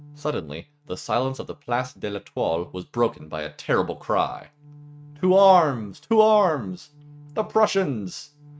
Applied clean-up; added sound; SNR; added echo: neural mask model RNNoise.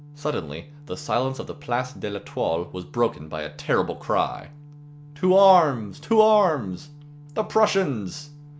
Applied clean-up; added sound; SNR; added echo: none; Organ; 20 dB; none.